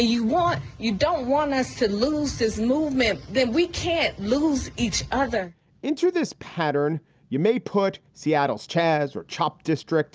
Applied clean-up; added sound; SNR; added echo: none; none; none; none.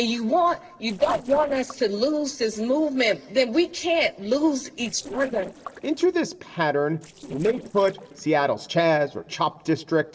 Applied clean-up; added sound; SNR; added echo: neural separator model SepFormer DNS4.